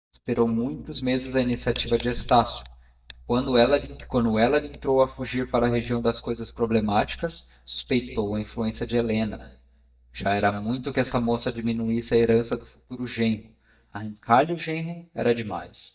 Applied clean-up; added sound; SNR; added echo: neural mask model DeepFilterNet 3.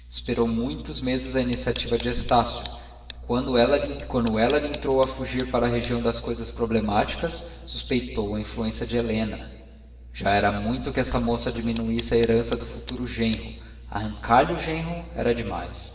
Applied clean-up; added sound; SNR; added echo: none; Tick; 20 dB; reverberation time 2.2 s.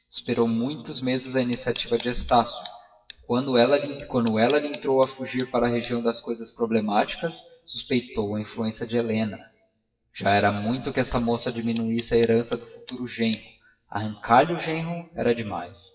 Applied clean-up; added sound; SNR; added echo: classical method WPE with log-MMSE.